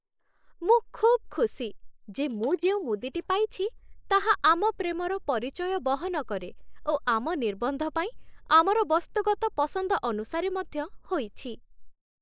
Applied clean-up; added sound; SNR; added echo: neural mask model Resemble Enhance denoiser.